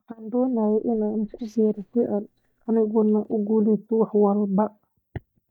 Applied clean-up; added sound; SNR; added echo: neural mask model DeepFilterNet 3.